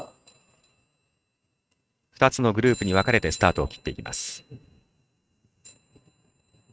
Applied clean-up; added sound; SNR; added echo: neural mask model RNNoise.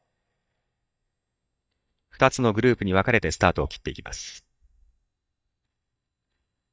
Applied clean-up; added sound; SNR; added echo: neural mask model DeepFilterNet 3.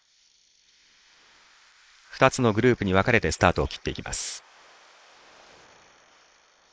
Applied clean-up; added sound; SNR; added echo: neural mask model Resemble Enhance denoiser.